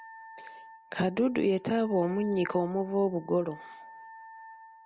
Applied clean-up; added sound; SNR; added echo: none; Wind instrument, woodwind instrument; 19 dB; none.